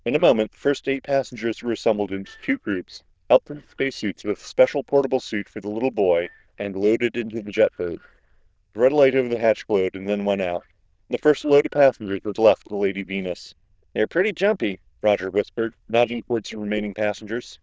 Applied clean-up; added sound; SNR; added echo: neural diffusion model UNIVERSE++.